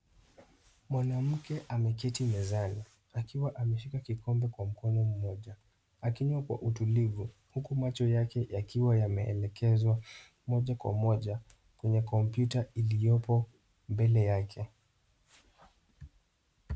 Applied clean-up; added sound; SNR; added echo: none; none; none; none.